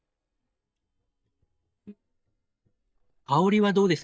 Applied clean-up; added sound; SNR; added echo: neural mask model DeepFilterNet 3.